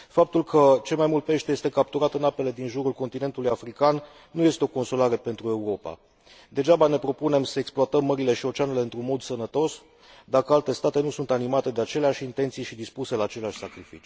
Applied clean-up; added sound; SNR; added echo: none; none; none; none.